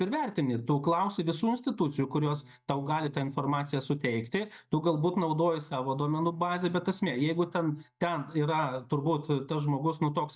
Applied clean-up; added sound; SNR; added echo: neural mask model DeepFilterNet 3.